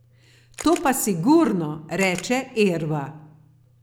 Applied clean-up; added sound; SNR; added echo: none; Camera; 19 dB; none.